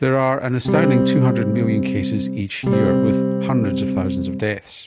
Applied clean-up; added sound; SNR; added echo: none; Electric guitar / Strum; -2 dB; none.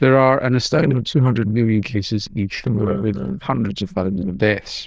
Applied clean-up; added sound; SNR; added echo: neural diffusion model UNIVERSE++.